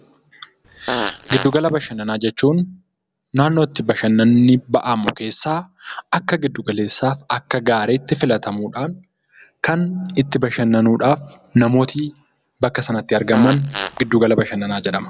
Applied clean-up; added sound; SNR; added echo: none; Fart; 8 dB; none.